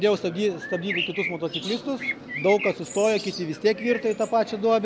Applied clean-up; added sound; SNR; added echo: none; Bird; 9 dB; none.